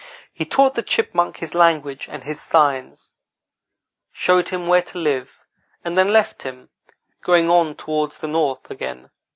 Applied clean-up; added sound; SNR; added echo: none; none; none; none.